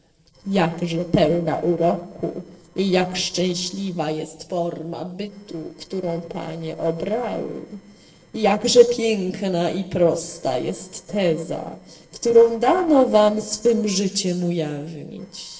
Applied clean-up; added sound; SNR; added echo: neural separator model SepFormer DNS4.